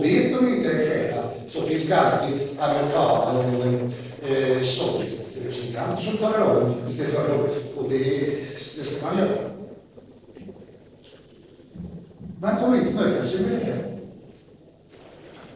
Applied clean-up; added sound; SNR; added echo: neural separator model SepFormer DNS4.